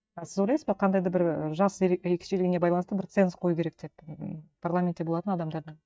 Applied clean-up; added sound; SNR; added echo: neural mask model DeepFilterNet 3.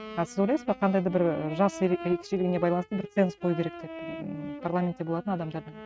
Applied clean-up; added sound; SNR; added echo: neural mask model RNNoise.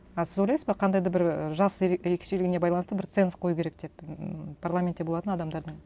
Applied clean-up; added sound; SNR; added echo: none; none; none; none.